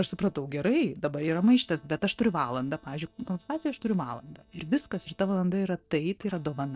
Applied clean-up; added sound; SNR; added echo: neural separator model SepFormer DNS4.